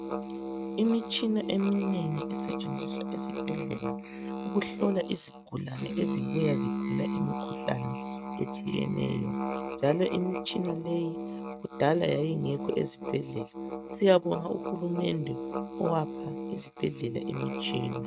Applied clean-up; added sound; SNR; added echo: neural mask model RNNoise.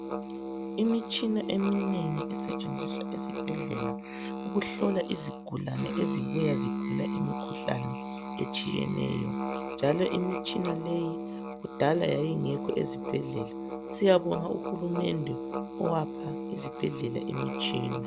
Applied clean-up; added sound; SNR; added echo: none; Musical instrument; 3 dB; none.